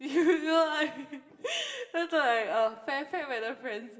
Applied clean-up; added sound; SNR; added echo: none; none; none; reverberation time 0.9 s.